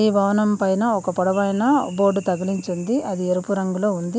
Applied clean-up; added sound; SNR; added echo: none; none; none; none.